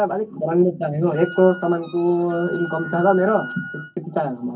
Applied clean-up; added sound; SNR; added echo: none; Wind instrument, woodwind instrument; 16 dB; reverberation time 0.3 s.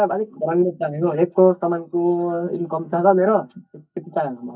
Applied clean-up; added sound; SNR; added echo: neural mask model DeepFilterNet 3.